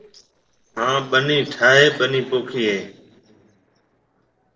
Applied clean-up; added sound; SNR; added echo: neural separator model SepFormer DNS4.